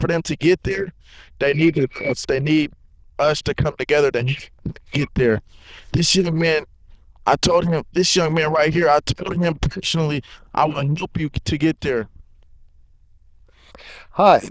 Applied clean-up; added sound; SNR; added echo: neural diffusion model UNIVERSE++.